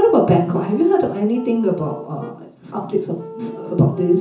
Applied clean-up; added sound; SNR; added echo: none; Wind instrument, woodwind instrument; 16 dB; reverberation time 0.6 s.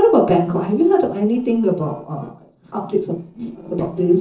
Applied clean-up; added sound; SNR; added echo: neural separator model SepFormer DNS4.